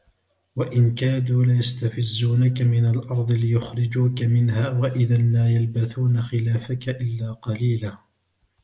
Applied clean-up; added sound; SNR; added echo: none; none; none; none.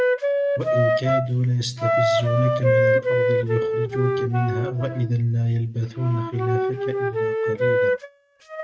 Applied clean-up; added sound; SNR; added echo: neural mask model RNNoise.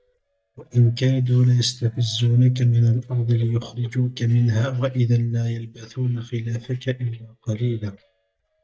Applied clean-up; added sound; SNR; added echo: neural mask model DeepFilterNet 3.